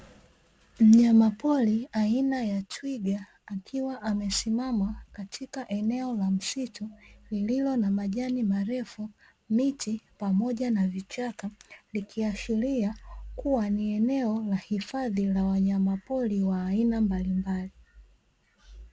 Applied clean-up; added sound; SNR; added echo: none; none; none; none.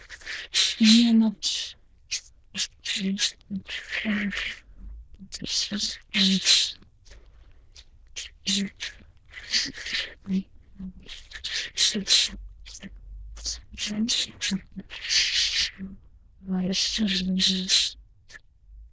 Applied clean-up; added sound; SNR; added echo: neural diffusion model UNIVERSE++.